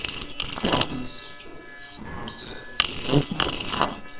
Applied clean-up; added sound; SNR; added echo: neural separator model SepFormer WHAMR!.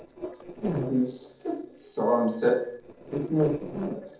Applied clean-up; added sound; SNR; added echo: neural separator model SepFormer DNS4.